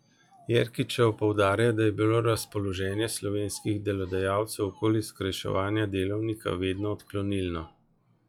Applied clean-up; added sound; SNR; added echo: classical method log-MMSE.